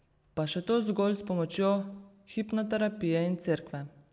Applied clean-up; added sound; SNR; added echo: none; none; none; none.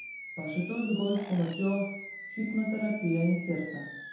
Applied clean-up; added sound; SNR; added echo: none; Animal; 12 dB; reverberation time 0.8 s.